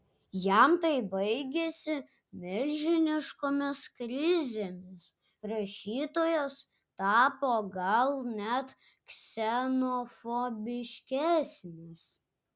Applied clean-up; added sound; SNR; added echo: none; none; none; none.